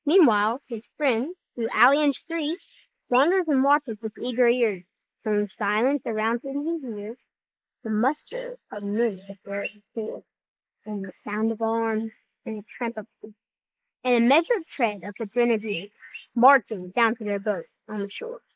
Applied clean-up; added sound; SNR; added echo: neural mask model Resemble Enhance denoiser.